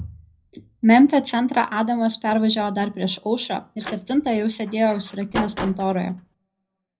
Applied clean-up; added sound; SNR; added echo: none; Slam; 12 dB; reverberation time 0.5 s.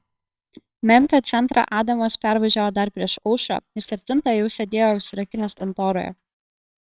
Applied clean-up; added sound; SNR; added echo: neural separator model SepFormer WHAMR!.